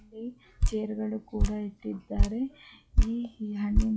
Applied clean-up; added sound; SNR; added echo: classical method log-MMSE.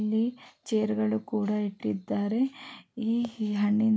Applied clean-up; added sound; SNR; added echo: none; none; none; none.